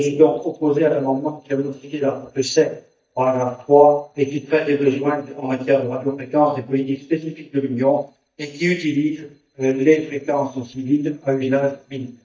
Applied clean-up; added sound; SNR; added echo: neural mask model DeepFilterNet 3.